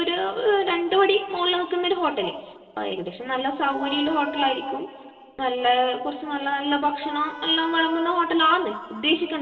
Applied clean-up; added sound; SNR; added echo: neural separator model SepFormer DNS4.